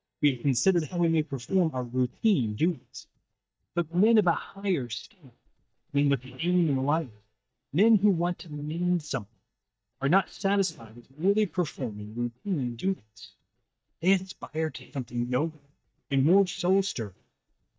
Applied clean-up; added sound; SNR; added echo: neural mask model DeepFilterNet 3.